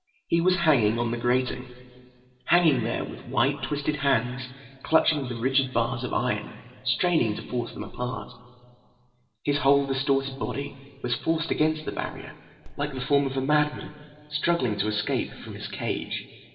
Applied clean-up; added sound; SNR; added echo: none; none; none; reverberation time 2.1 s.